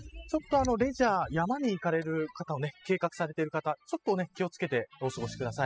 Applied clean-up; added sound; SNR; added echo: classical method spectral subtraction.